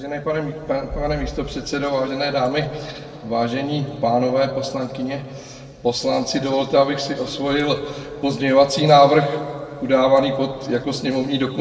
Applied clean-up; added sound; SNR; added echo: none; none; none; reverberation time 1.5 s.